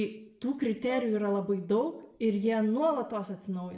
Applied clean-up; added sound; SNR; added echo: none; Brass instrument; 18 dB; reverberation time 0.6 s.